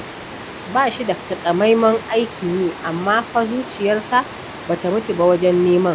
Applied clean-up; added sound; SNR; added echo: none; Water; 14 dB; none.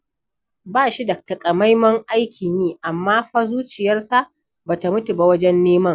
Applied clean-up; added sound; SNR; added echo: none; none; none; none.